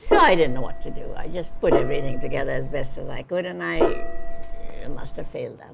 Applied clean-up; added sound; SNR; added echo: none; Gong; -4 dB; none.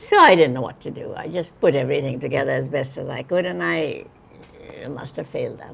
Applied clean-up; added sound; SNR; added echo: none; none; none; none.